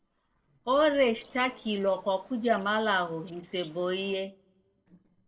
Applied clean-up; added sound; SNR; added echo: neural separator model SepFormer DNS4.